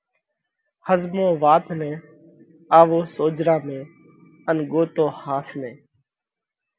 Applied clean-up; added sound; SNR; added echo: none; none; none; none.